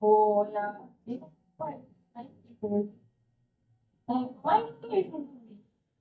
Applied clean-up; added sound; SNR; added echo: neural mask model DeepFilterNet 3.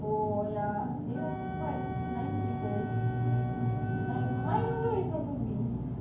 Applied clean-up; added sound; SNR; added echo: none; Wind instrument, woodwind instrument; 11 dB; reverberation time 0.9 s.